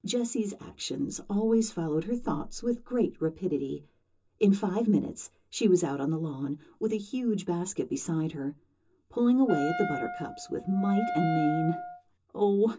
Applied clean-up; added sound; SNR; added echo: none; Wind instrument, woodwind instrument; 5 dB; reverberation time 0.2 s.